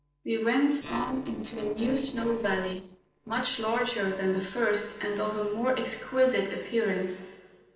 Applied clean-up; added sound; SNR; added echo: neural separator model SepFormer DNS4.